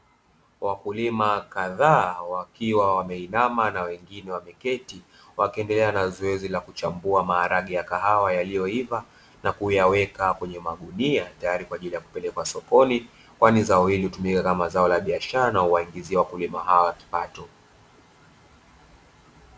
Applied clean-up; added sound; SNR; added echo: none; none; none; none.